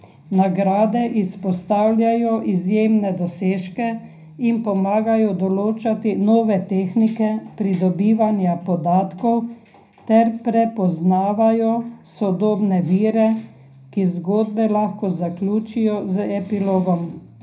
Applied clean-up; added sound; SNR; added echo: none; none; none; reverberation time 0.4 s.